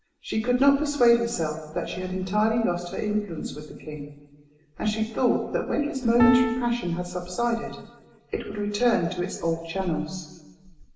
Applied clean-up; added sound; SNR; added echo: none; Piano; 1 dB; reverberation time 1.0 s.